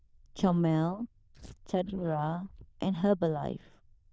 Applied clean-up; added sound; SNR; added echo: neural diffusion model UNIVERSE++.